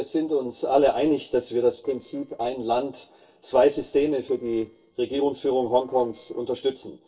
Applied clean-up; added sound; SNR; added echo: neural separator model SepFormer DNS4.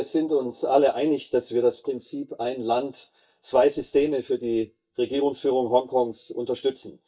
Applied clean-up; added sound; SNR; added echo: neural mask model DeepFilterNet 3.